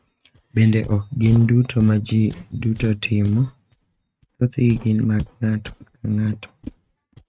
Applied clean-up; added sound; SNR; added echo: neural mask model RNNoise.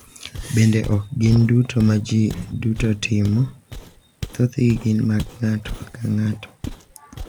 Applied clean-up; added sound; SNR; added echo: none; Walk, footsteps; 15 dB; none.